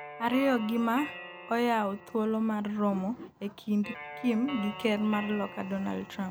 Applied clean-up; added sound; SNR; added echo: none; Guitar; 14 dB; none.